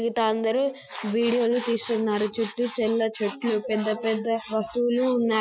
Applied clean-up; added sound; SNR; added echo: classical method Wiener filter.